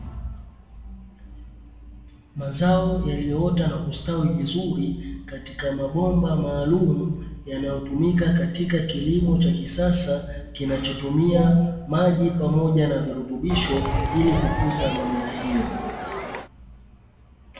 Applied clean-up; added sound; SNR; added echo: none; Crowd; 4 dB; reverberation time 0.8 s.